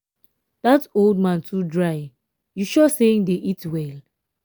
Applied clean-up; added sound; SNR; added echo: none; none; none; none.